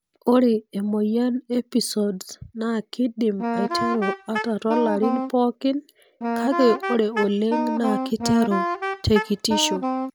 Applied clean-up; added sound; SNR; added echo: none; Wind instrument, woodwind instrument; 3 dB; none.